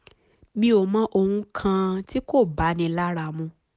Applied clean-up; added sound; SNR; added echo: none; none; none; none.